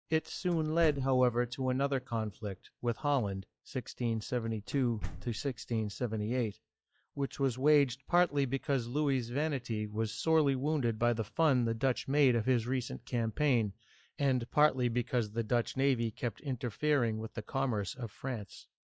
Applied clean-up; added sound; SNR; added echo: classical method log-MMSE.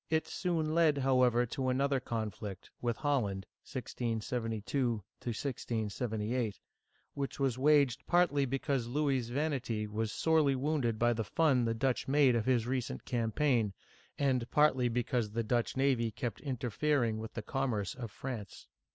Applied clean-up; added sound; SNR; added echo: none; none; none; none.